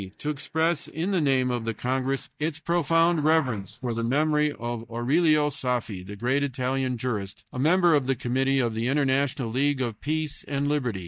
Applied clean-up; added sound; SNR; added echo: neural mask model DeepFilterNet 3.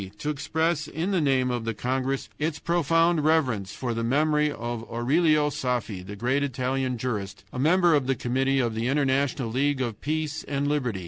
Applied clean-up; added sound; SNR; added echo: none; none; none; none.